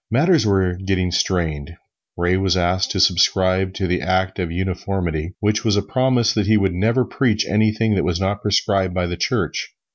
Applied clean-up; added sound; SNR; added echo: none; none; none; none.